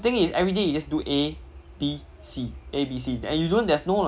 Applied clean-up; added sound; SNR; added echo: none; none; none; none.